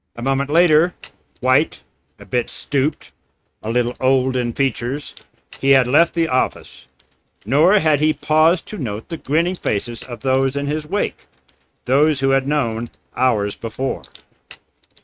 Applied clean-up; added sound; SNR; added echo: neural mask model RNNoise.